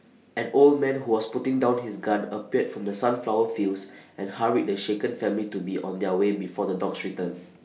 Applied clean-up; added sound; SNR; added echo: none; none; none; none.